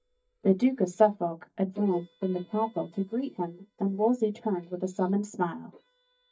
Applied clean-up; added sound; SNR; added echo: neural mask model DeepFilterNet 3.